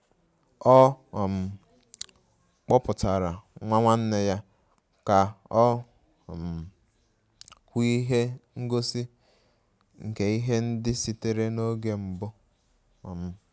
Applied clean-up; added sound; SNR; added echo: none; none; none; none.